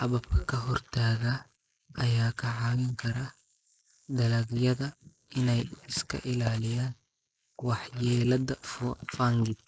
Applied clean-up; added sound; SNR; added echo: neural mask model Resemble Enhance denoiser.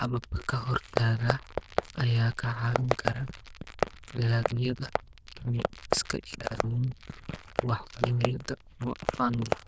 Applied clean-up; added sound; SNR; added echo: neural diffusion model UNIVERSE++.